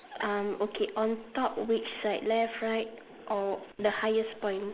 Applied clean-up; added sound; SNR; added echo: neural mask model Resemble Enhance denoiser.